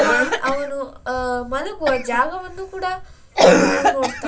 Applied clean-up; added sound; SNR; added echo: none; Cough; -3 dB; reverberation time 0.2 s.